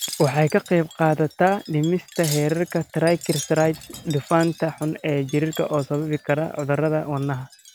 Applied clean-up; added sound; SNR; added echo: none; Wind chime; 17 dB; none.